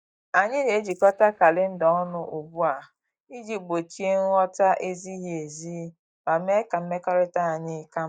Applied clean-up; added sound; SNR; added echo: neural mask model DeepFilterNet 3.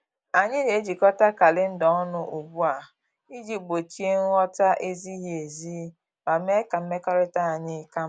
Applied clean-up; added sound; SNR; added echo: none; none; none; none.